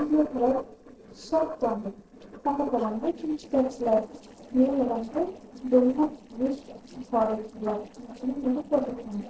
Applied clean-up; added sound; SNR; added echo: neural separator model SepFormer DNS4.